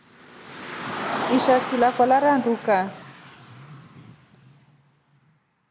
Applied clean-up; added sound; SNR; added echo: none; Car; 9 dB; none.